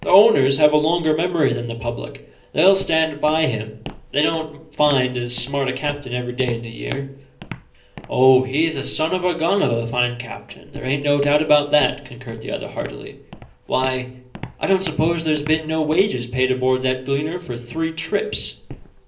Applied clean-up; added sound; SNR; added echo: none; Walk, footsteps; 19 dB; reverberation time 0.5 s.